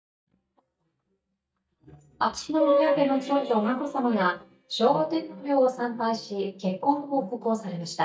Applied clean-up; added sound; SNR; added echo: neural mask model DeepFilterNet 3.